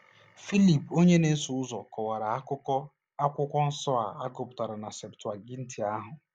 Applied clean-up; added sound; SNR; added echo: none; none; none; none.